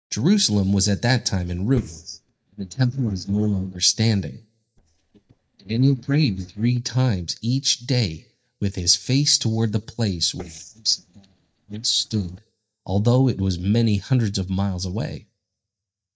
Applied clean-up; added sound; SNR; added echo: neural mask model DeepFilterNet 3.